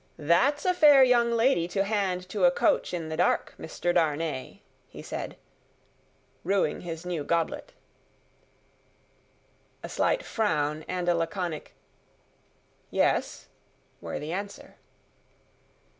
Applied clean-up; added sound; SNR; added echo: none; none; none; none.